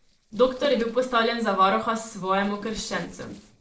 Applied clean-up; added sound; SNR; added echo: neural separator model SepFormer DNS4.